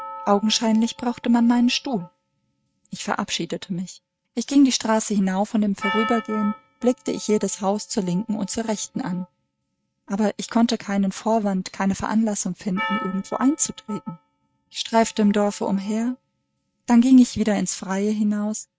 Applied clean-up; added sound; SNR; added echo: neural mask model RNNoise.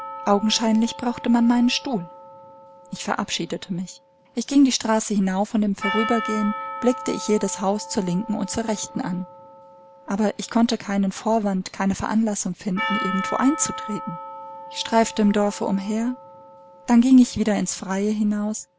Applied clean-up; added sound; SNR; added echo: none; Percussion; 13 dB; none.